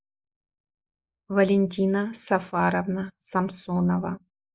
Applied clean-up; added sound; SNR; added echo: neural mask model Resemble Enhance denoiser.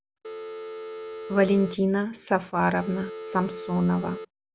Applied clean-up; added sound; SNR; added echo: none; Telephone; 10 dB; none.